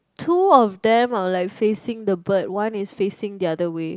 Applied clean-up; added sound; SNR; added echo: none; none; none; none.